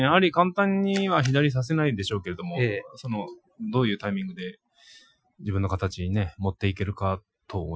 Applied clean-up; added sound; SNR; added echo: classical method Wiener filter.